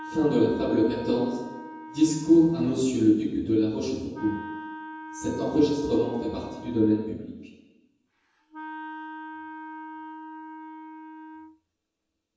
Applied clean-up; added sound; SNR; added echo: none; Wind instrument, woodwind instrument; 15 dB; reverberation time 1.1 s.